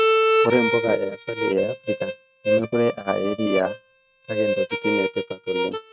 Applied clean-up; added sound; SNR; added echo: neural mask model RNNoise.